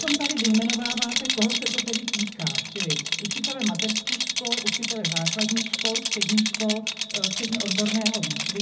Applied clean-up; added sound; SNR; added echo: none; Rattle; -1 dB; reverberation time 0.4 s.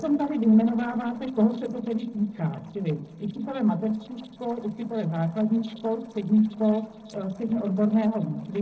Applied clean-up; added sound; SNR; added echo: neural separator model SepFormer DNS4.